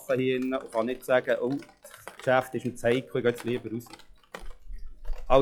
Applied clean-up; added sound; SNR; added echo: classical method log-MMSE.